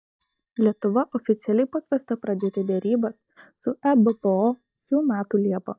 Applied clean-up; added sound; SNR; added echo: neural mask model DeepFilterNet 3.